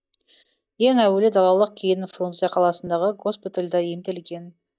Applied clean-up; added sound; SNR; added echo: neural mask model DeepFilterNet 3.